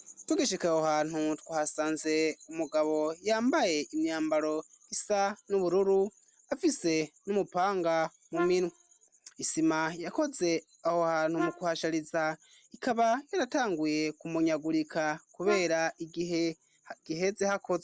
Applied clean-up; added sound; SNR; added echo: none; Brass instrument; 10 dB; none.